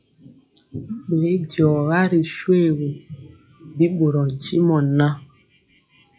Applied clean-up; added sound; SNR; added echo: classical method log-MMSE.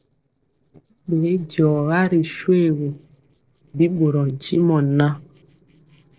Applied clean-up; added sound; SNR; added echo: neural separator model SepFormer DNS4.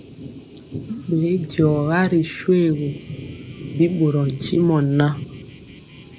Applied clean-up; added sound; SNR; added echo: none; Thunder; 13 dB; none.